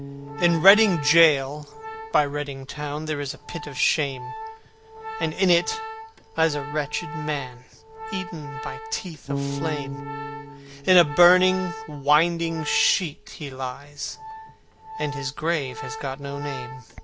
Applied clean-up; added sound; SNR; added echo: none; Bass guitar + Organ; 11 dB; none.